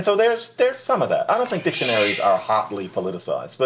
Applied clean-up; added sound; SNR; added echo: none; Cat; 11 dB; none.